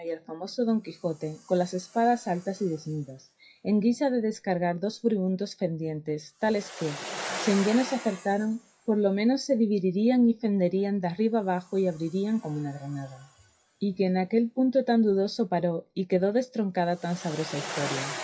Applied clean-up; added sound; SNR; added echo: classical method WPE with log-MMSE.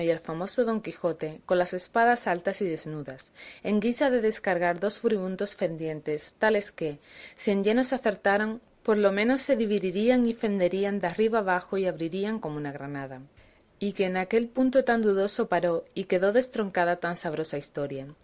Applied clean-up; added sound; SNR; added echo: none; none; none; none.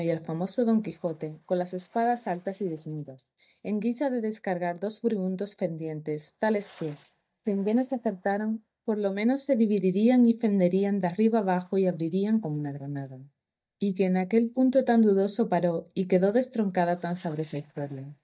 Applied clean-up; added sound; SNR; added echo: neural mask model DeepFilterNet 3.